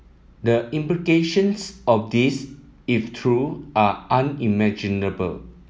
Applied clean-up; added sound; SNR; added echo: none; none; none; none.